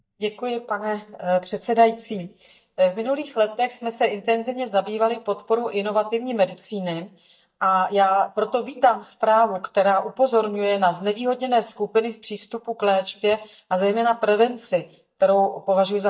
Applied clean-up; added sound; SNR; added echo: neural mask model DeepFilterNet 3.